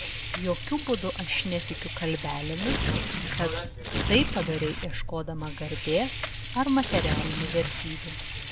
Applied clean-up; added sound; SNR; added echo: none; Sink (filling or washing) / Water + Tearing; -1 dB; none.